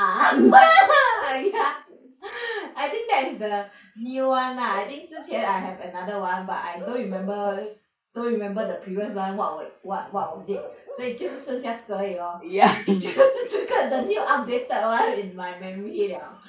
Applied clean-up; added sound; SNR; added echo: neural mask model Resemble Enhance denoiser.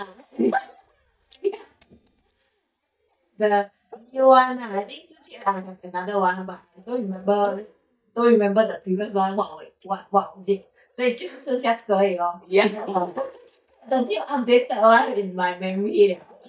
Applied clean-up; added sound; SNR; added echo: neural mask model DeepFilterNet 3.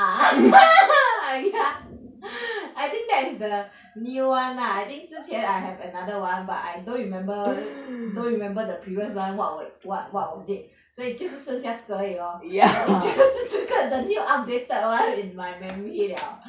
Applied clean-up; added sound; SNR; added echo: none; none; none; none.